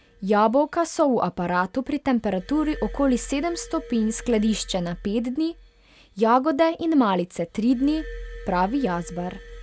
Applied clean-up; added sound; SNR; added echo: none; Glass; 18 dB; none.